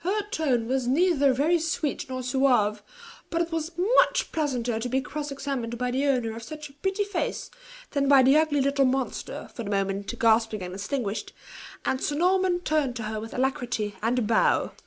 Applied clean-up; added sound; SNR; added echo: none; none; none; none.